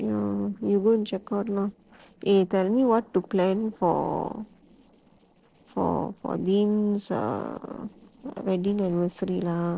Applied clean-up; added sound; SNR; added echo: neural separator model SepFormer DNS4.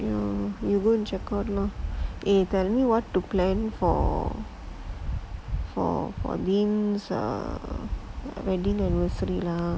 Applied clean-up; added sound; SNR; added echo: none; Idling; 20 dB; none.